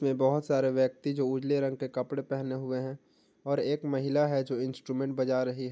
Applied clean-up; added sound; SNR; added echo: none; none; none; none.